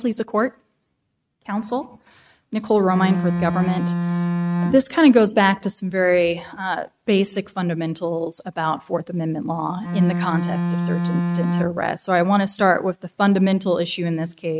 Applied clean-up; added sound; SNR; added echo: neural mask model RNNoise.